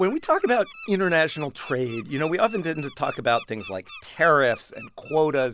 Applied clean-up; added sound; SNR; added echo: none; Bird; 20 dB; none.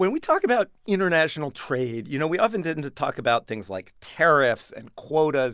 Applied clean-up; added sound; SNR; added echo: none; none; none; none.